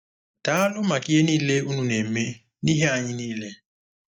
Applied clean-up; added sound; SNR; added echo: neural mask model DeepFilterNet 3.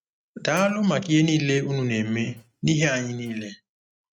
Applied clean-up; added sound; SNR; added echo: neural mask model RNNoise.